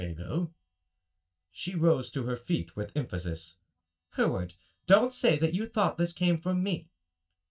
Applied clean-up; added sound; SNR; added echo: neural mask model DeepFilterNet 3.